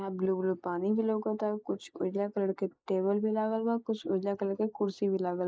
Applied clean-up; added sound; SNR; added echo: neural mask model Resemble Enhance denoiser.